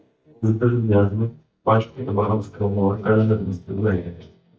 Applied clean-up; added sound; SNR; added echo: neural mask model DeepFilterNet 3.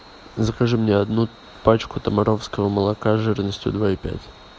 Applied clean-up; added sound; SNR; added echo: none; none; none; none.